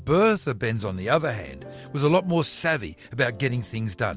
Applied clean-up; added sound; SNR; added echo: none; none; none; none.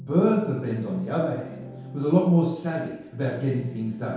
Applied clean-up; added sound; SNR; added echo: none; none; none; reverberation time 0.8 s.